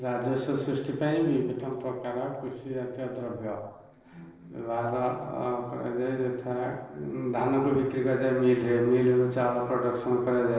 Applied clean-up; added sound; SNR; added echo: neural separator model SepFormer DNS4.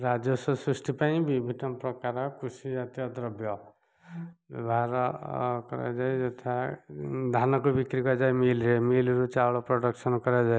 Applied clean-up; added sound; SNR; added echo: none; none; none; none.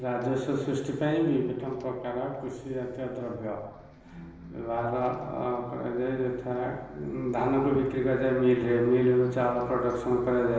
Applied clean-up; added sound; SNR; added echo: none; Bus; 20 dB; reverberation time 1.1 s.